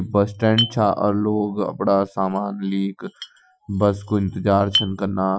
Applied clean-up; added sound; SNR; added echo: classical method Wiener filter.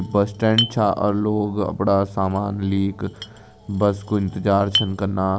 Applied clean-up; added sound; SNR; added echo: none; Chink, clink; 11 dB; none.